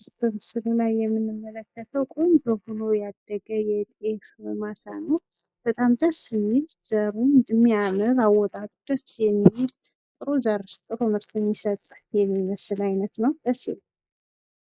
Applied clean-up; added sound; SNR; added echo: neural mask model Resemble Enhance denoiser.